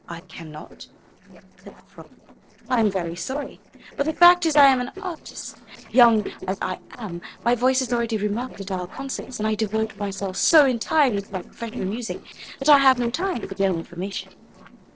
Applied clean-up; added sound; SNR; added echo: neural separator model SepFormer DNS4.